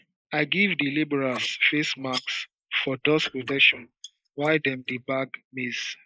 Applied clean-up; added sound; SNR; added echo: neural mask model Resemble Enhance denoiser.